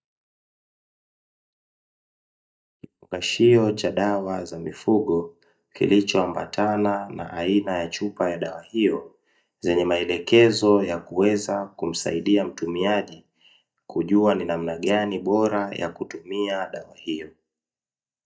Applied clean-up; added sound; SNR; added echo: neural mask model DeepFilterNet 3.